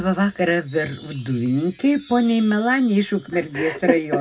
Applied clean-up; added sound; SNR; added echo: none; Chime; 15 dB; reverberation time 0.2 s.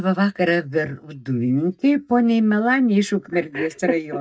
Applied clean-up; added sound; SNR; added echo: neural mask model DeepFilterNet 3.